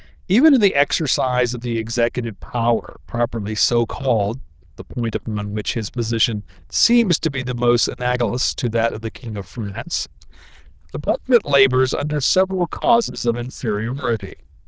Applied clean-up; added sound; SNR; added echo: neural diffusion model UNIVERSE++.